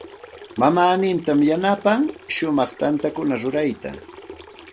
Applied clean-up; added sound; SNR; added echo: none; Sink (filling or washing) / Water tap, faucet; 19 dB; none.